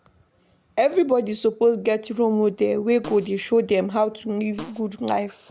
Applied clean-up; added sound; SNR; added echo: none; Fart; 18 dB; none.